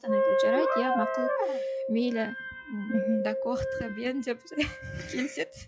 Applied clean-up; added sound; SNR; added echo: classical method log-MMSE.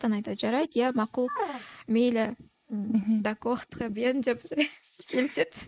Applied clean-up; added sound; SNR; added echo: neural mask model Resemble Enhance denoiser.